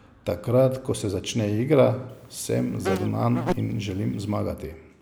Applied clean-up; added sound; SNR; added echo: none; Insect; 8 dB; none.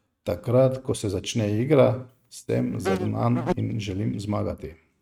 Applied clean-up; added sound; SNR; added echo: neural mask model RNNoise.